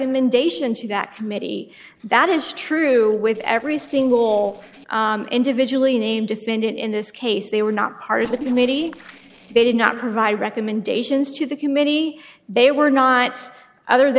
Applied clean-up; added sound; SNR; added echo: neural separator model SepFormer DNS4.